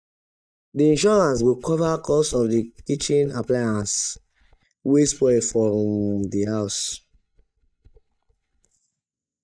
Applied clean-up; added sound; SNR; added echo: neural mask model DeepFilterNet 3.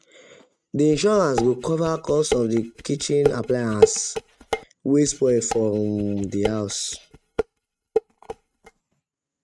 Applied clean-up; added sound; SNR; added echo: neural mask model RNNoise.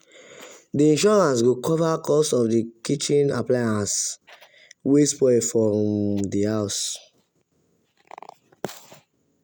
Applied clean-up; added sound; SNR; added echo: none; none; none; none.